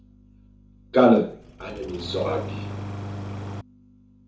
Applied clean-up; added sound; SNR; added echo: none; Engine starting; 9 dB; reverberation time 0.7 s.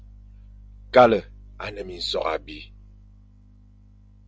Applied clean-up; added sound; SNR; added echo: none; none; none; none.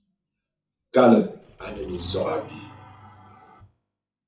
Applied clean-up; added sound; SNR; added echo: classical method WPE with log-MMSE.